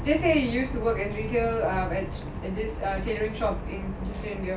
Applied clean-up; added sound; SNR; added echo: none; none; none; none.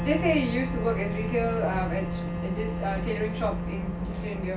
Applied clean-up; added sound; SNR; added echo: none; Wind instrument, woodwind instrument; 3 dB; none.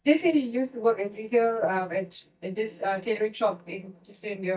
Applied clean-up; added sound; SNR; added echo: neural mask model DeepFilterNet 3.